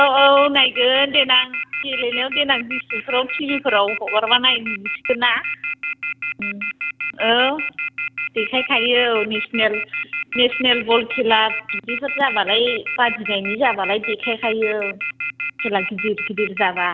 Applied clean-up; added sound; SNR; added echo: none; Telephone; 6 dB; none.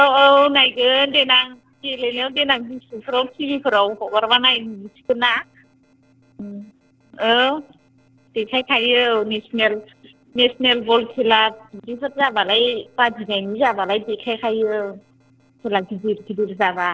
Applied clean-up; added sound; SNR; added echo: neural separator model SepFormer DNS4.